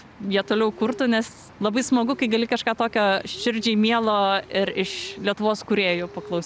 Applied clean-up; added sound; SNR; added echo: none; none; none; none.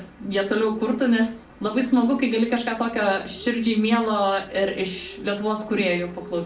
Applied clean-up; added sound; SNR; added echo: none; none; none; reverberation time 0.3 s.